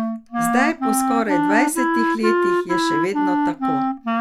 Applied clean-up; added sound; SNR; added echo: none; Wind instrument, woodwind instrument; -5 dB; none.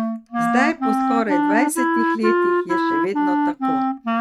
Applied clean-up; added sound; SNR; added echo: neural mask model RNNoise.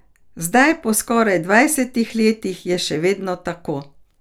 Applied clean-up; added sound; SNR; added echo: none; none; none; none.